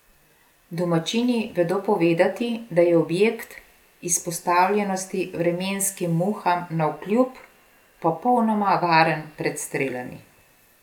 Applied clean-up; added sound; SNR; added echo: none; none; none; none.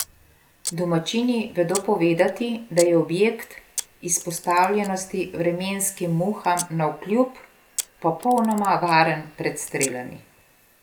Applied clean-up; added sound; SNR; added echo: none; Camera; 15 dB; none.